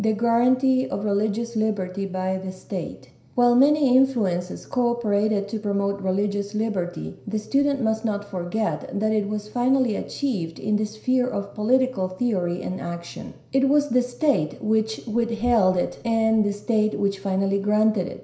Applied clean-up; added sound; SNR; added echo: none; none; none; reverberation time 0.5 s.